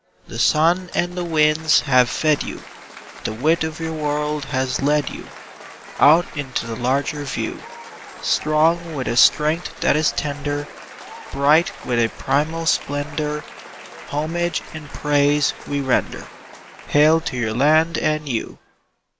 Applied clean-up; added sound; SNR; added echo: none; Applause / Cheering; 17 dB; none.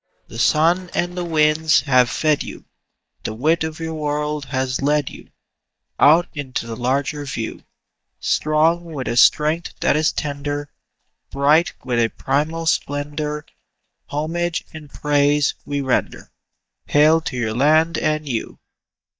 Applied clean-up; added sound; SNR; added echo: neural mask model DeepFilterNet 3.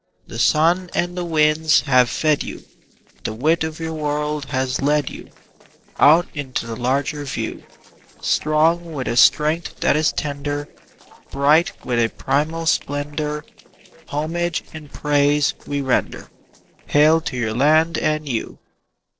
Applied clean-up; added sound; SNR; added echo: neural separator model SepFormer DNS4.